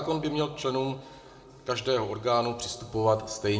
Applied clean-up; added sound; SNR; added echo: none; none; none; reverberation time 1.7 s.